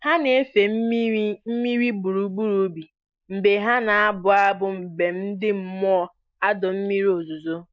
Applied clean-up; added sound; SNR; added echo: neural mask model Resemble Enhance denoiser.